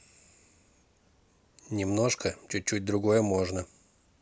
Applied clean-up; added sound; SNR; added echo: none; none; none; none.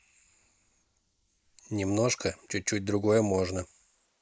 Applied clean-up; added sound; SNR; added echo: neural mask model Resemble Enhance denoiser.